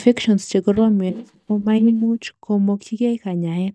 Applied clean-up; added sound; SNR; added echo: neural mask model DeepFilterNet 3.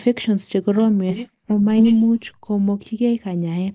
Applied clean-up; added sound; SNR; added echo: neural mask model Resemble Enhance denoiser.